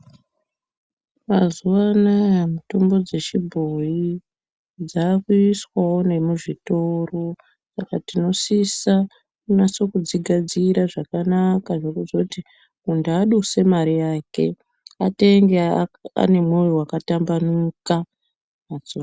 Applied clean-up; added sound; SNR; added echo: none; none; none; none.